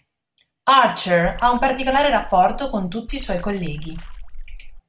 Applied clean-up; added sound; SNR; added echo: none; Water / Splash, splatter; 10 dB; none.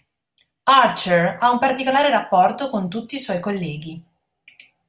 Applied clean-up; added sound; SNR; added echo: none; none; none; none.